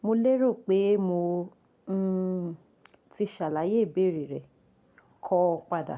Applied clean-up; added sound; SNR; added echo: none; none; none; none.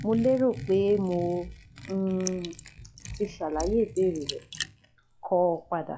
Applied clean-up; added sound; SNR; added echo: classical method log-MMSE.